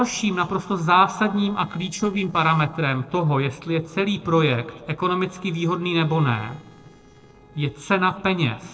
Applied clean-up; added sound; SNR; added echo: neural separator model SepFormer DNS4.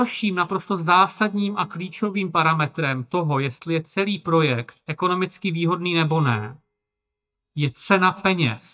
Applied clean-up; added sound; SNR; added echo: neural mask model DeepFilterNet 3.